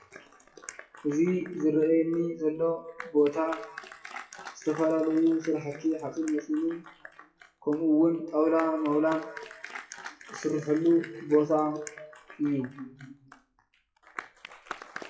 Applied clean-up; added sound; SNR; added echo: classical method WPE with log-MMSE.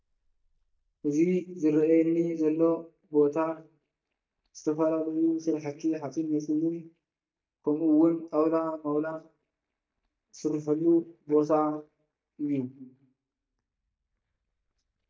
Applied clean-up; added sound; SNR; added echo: neural mask model DeepFilterNet 3.